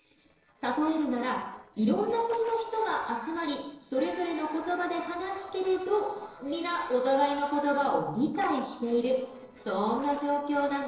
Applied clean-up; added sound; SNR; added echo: neural separator model SepFormer DNS4.